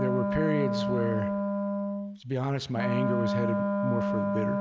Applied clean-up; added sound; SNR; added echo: none; Wind instrument, woodwind instrument; -3 dB; none.